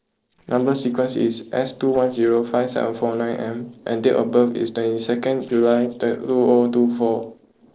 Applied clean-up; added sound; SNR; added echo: neural separator model SepFormer DNS4.